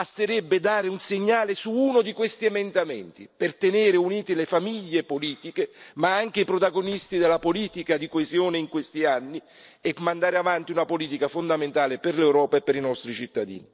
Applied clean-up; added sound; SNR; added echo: neural separator model SepFormer DNS4.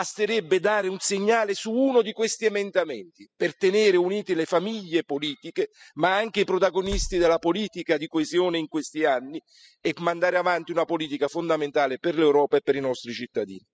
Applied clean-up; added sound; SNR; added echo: classical method spectral subtraction.